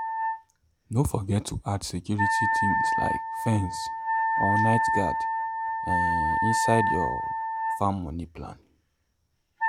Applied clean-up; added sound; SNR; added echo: none; Wind instrument, woodwind instrument; -2 dB; none.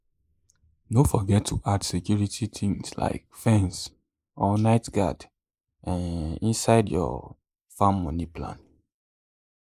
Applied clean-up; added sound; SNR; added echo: neural mask model Resemble Enhance denoiser.